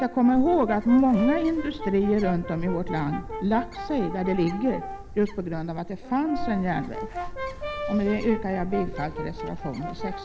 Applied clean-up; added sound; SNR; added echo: none; Bird + Brass instrument; 8 dB; none.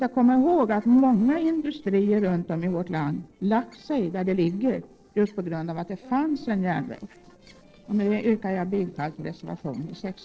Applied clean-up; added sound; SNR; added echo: neural separator model SepFormer DNS4.